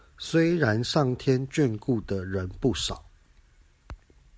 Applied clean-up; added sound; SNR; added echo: none; none; none; none.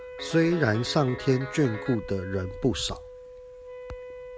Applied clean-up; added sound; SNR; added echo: none; Guitar + Wind instrument, woodwind instrument; 12 dB; none.